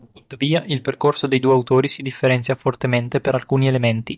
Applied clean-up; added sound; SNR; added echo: neural mask model DeepFilterNet 3.